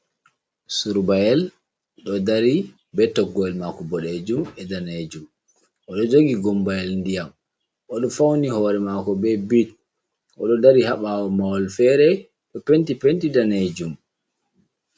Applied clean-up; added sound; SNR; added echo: none; Walk, footsteps; 16 dB; none.